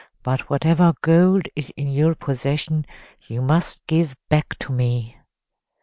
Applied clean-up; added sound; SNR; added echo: none; none; none; none.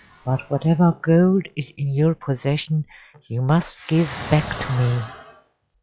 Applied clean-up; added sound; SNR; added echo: classical method log-MMSE.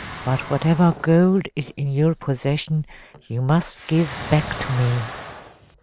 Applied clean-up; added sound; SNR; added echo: none; Explosion; 15 dB; none.